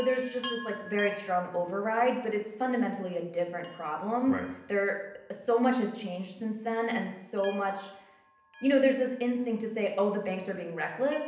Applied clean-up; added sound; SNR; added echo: none; Chime; 19 dB; reverberation time 0.8 s.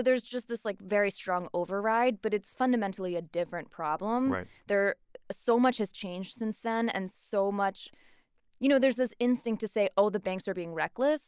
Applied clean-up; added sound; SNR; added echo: none; none; none; none.